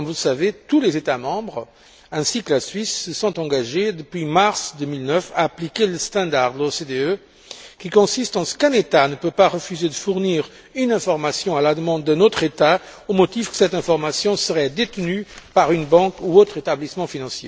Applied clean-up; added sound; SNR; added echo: none; none; none; none.